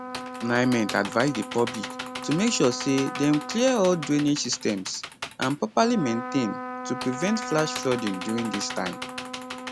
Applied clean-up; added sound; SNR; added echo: none; Trumpet + Computer keyboard; 9 dB; none.